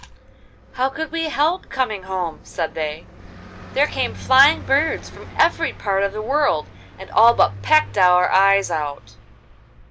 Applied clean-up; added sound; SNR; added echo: none; Car passing by; 18 dB; none.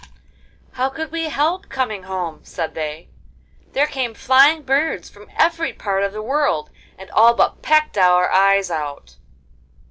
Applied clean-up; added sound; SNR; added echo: none; none; none; none.